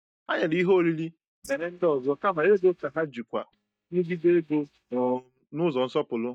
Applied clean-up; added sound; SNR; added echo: neural mask model DeepFilterNet 3.